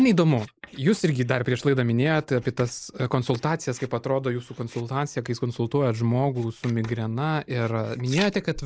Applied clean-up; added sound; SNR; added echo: neural mask model Resemble Enhance denoiser.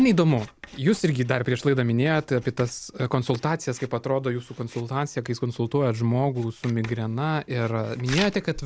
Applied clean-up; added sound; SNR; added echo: none; Writing; 19 dB; none.